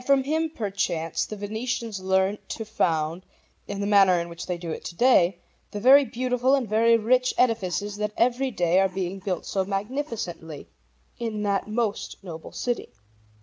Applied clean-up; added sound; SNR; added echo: none; none; none; none.